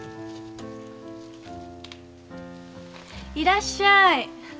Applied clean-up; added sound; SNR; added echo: none; Piano; 14 dB; none.